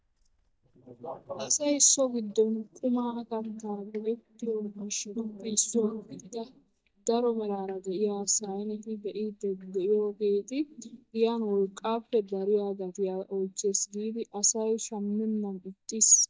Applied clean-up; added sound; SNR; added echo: neural mask model DeepFilterNet 3.